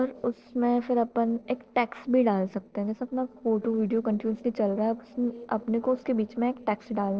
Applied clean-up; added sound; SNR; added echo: neural separator model SepFormer DNS4.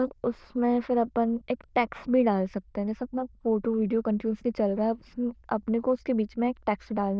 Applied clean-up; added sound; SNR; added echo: neural diffusion model UNIVERSE++.